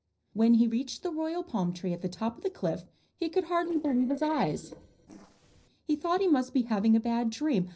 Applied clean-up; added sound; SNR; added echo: neural separator model SepFormer DNS4.